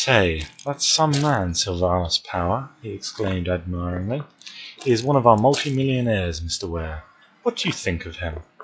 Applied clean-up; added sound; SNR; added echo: classical method log-MMSE.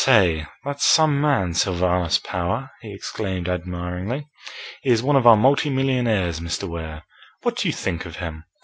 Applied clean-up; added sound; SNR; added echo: none; none; none; none.